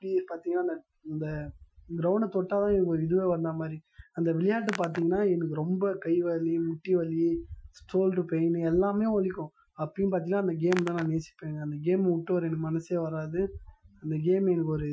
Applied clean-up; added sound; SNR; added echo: classical method Wiener filter.